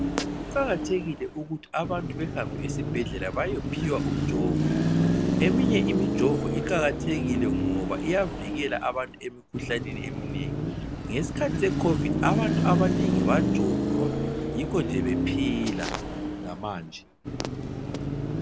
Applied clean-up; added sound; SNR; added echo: none; Car passing by / Traffic noise, roadway noise / Engine; -3 dB; none.